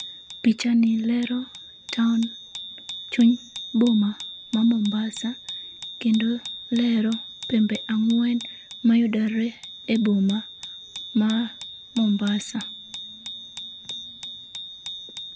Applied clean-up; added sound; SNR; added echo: none; Bicycle bell; 9 dB; none.